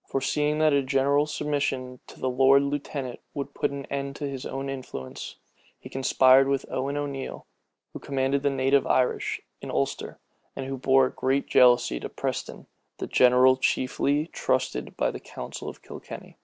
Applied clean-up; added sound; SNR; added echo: none; none; none; none.